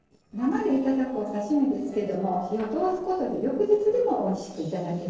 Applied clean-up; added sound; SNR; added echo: neural separator model SepFormer DNS4.